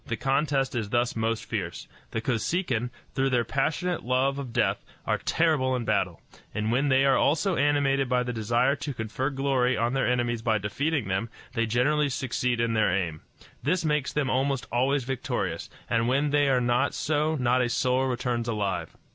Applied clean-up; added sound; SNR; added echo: none; none; none; none.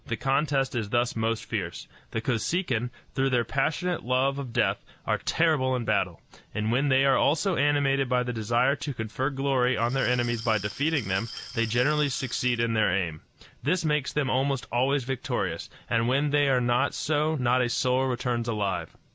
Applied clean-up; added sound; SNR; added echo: none; Glass; 15 dB; none.